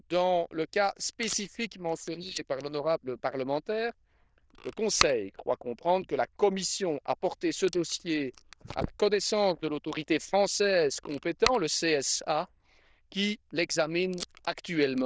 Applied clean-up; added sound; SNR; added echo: neural diffusion model UNIVERSE++.